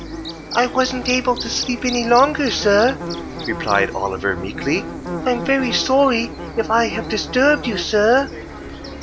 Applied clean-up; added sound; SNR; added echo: none; Bus + Buzz / Bird; 10 dB; none.